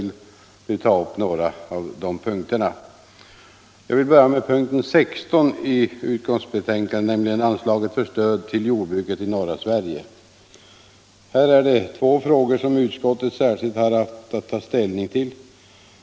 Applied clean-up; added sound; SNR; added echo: none; none; none; none.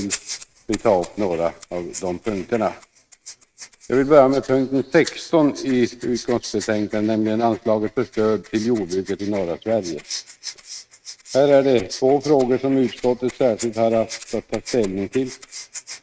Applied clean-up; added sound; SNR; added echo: neural mask model RNNoise.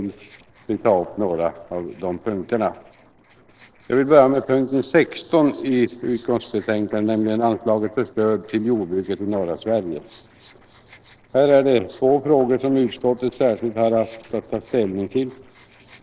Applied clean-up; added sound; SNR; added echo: neural separator model SepFormer DNS4.